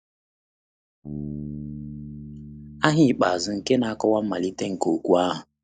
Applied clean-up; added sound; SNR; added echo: neural mask model DeepFilterNet 3.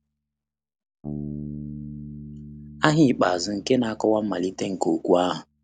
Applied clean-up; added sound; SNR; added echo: none; Bass guitar; 14 dB; none.